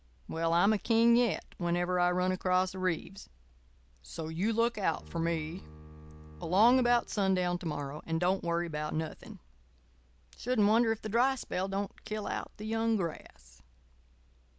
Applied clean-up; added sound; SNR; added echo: none; Bowed string instrument; 16 dB; none.